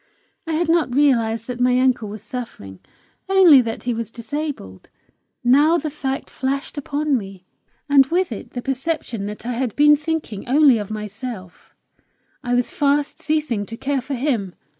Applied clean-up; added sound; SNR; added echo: none; none; none; none.